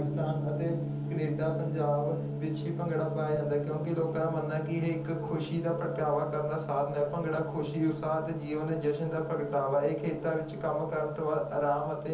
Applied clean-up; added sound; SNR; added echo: none; Gong; 6 dB; reverberation time 0.7 s.